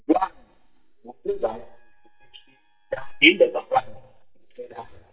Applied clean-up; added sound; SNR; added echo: neural mask model DeepFilterNet 3.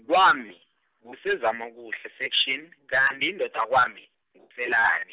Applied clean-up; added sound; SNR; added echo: none; none; none; none.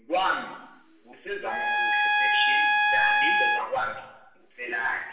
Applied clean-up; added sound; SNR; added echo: none; Trumpet; -5 dB; reverberation time 0.9 s.